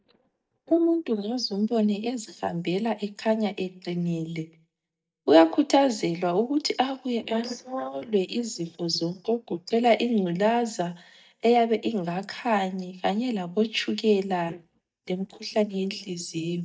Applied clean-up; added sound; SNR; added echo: neural mask model DeepFilterNet 3.